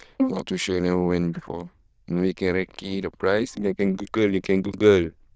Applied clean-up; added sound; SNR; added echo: neural diffusion model UNIVERSE++.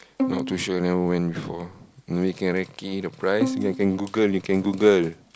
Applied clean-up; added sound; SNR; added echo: none; Bowed string instrument; 7 dB; none.